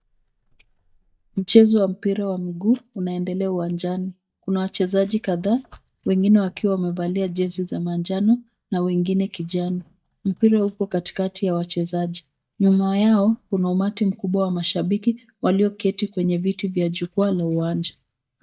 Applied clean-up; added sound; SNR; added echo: neural mask model DeepFilterNet 3.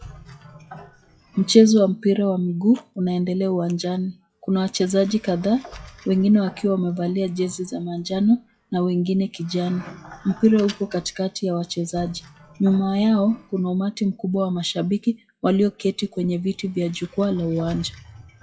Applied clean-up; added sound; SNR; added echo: classical method WPE with log-MMSE.